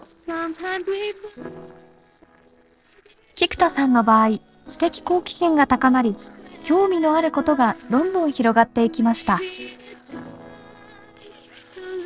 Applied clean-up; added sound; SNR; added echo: neural separator model SepFormer DNS4.